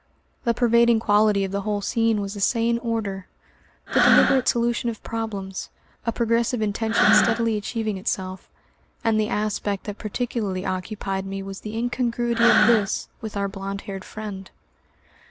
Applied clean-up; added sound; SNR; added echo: none; Breathing; 1 dB; none.